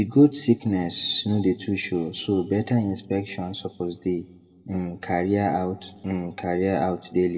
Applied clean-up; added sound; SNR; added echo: none; none; none; reverberation time 1.2 s.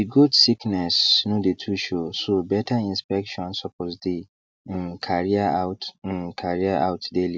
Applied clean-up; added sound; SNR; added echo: none; none; none; none.